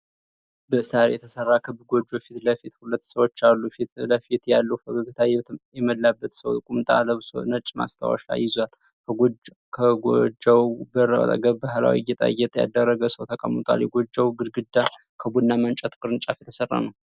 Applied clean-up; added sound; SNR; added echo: none; none; none; none.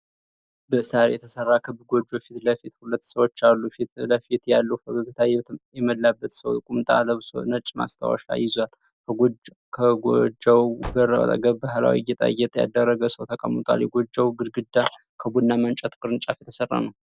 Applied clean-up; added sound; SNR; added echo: neural separator model SepFormer DNS4.